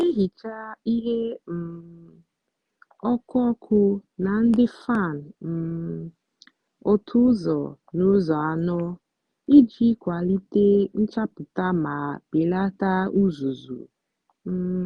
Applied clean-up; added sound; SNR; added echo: none; none; none; none.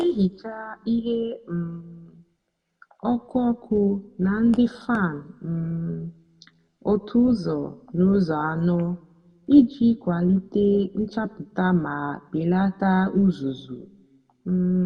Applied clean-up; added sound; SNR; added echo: none; none; none; reverberation time 0.5 s.